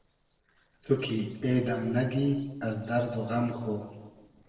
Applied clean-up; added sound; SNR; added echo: neural separator model SepFormer DNS4.